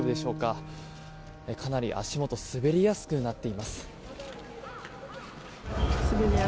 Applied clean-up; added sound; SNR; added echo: none; Piano; 14 dB; none.